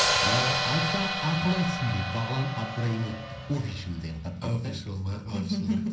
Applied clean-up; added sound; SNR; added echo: none; Hi-hat; 2 dB; reverberation time 0.6 s.